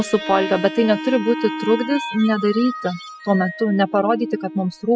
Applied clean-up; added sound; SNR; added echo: classical method spectral subtraction.